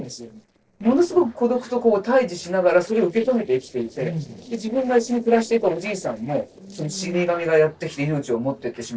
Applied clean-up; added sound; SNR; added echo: neural separator model SepFormer DNS4.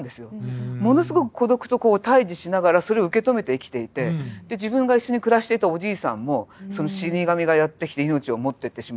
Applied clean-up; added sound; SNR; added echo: none; none; none; none.